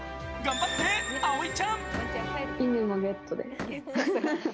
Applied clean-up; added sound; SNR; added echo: none; Slam; 14 dB; none.